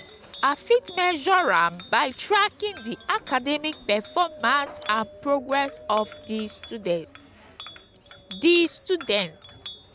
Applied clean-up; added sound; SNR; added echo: none; Chink, clink + Wind; 19 dB; none.